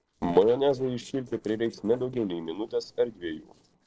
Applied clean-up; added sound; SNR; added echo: neural separator model SepFormer DNS4.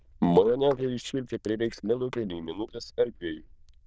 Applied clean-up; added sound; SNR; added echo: neural diffusion model UNIVERSE++.